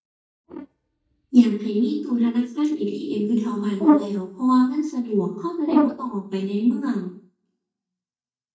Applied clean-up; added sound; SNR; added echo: neural mask model DeepFilterNet 3.